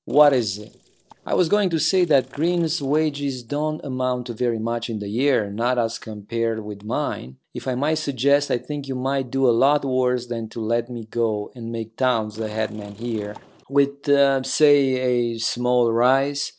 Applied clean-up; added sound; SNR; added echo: neural separator model SepFormer DNS4.